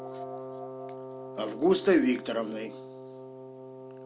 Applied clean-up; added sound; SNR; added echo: none; Guitar + Wind instrument, woodwind instrument; 11 dB; none.